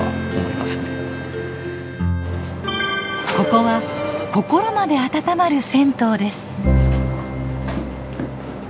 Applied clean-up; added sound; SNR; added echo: none; none; none; none.